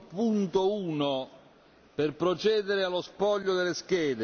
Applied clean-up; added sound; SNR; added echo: none; none; none; none.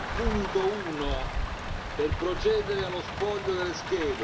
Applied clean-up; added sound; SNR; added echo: none; Rain; 3 dB; reverberation time 0.7 s.